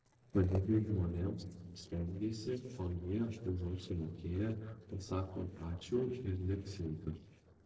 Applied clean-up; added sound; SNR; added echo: neural separator model SepFormer DNS4.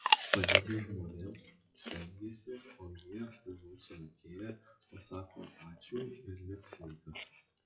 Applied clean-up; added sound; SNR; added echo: classical method WPE with log-MMSE.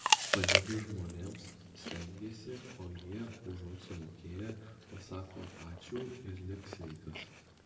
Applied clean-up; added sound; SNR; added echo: none; Chewing, mastication; -4 dB; reverberation time 1.6 s.